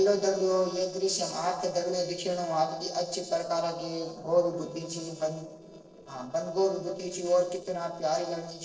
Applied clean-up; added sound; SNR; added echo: neural separator model SepFormer DNS4.